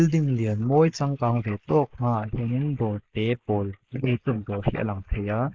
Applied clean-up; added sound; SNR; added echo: neural mask model Resemble Enhance denoiser.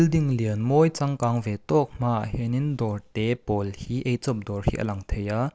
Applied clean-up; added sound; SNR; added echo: none; none; none; none.